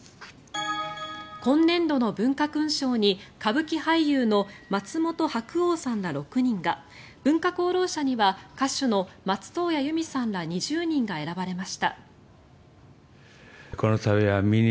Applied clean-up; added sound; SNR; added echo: none; none; none; none.